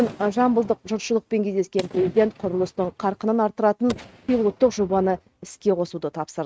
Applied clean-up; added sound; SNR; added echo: neural mask model RNNoise.